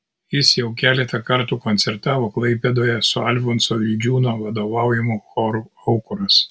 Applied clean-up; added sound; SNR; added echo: none; none; none; none.